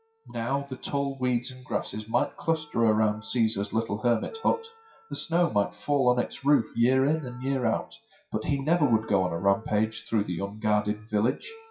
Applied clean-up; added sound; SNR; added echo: classical method WPE with log-MMSE.